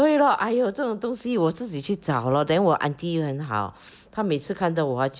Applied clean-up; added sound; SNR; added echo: none; none; none; none.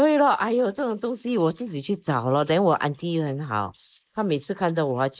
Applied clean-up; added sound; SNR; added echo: neural mask model Resemble Enhance denoiser.